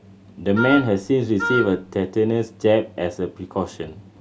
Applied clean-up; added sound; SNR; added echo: none; Wind instrument, woodwind instrument; 5 dB; none.